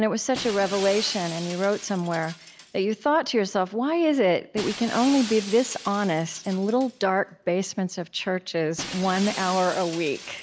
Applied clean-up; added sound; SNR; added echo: none; Shatter; 14 dB; none.